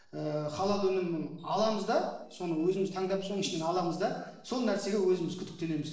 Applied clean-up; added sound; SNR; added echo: neural separator model SepFormer DNS4.